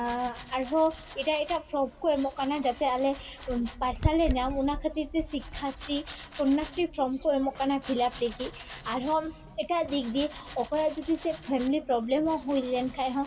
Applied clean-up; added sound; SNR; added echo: none; Domestic sounds, home sounds; 11 dB; reverberation time 1.3 s.